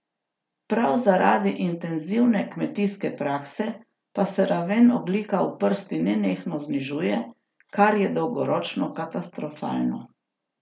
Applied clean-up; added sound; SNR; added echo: none; none; none; none.